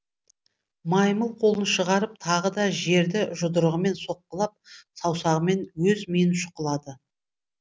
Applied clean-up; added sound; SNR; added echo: none; none; none; none.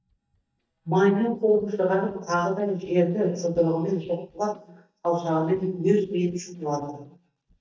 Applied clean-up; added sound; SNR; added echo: neural mask model DeepFilterNet 3.